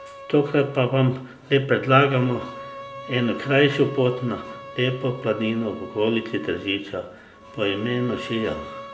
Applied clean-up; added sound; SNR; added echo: none; Bowed string instrument; 16 dB; reverberation time 0.6 s.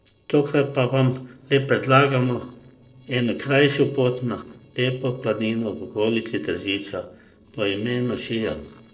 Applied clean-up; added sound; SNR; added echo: neural separator model SepFormer DNS4.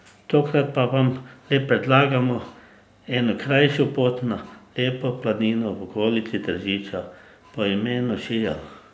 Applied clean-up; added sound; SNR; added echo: none; none; none; none.